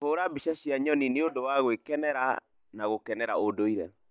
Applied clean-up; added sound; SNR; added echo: neural mask model DeepFilterNet 3.